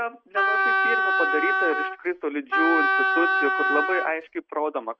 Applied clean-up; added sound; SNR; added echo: neural mask model RNNoise.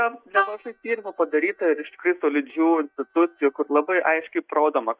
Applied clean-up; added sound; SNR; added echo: neural mask model DeepFilterNet 3.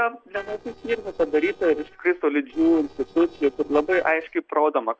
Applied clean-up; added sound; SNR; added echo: neural separator model SepFormer DNS4.